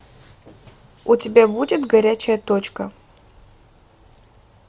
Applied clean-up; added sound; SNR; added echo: none; none; none; none.